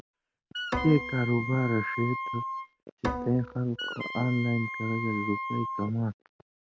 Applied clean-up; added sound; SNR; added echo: none; Wind instrument, woodwind instrument + Bowed string instrument; 5 dB; none.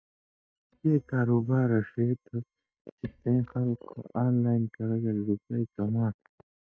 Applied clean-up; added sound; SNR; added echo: neural mask model DeepFilterNet 3.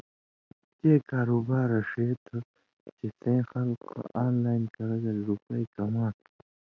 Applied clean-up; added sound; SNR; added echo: none; none; none; none.